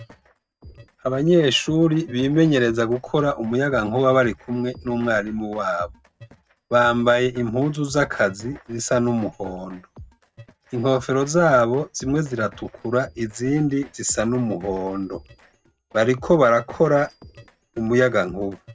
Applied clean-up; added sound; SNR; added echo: neural mask model RNNoise.